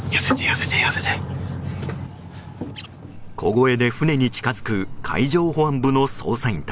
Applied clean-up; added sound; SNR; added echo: none; none; none; none.